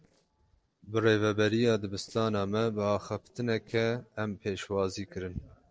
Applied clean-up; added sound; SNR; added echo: neural separator model SepFormer DNS4.